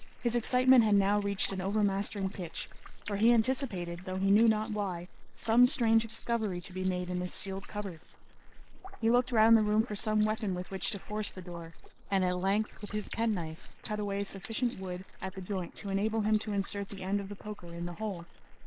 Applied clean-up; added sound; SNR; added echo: neural mask model Resemble Enhance denoiser.